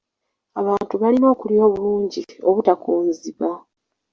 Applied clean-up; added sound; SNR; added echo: none; none; none; none.